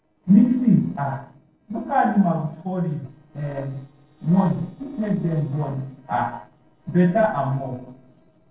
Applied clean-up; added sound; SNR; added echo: neural separator model SepFormer DNS4.